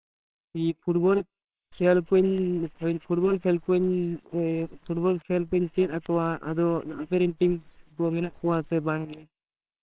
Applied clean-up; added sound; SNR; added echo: neural separator model SepFormer WHAMR!.